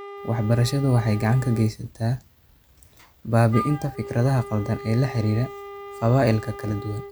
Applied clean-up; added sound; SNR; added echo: none; Wind instrument, woodwind instrument; 14 dB; none.